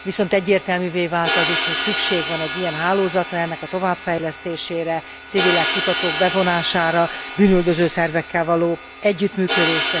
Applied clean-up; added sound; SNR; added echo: none; Crash cymbal; 5 dB; none.